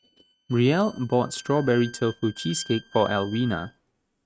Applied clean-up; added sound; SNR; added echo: neural mask model RNNoise.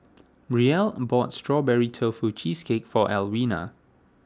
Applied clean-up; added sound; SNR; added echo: none; none; none; none.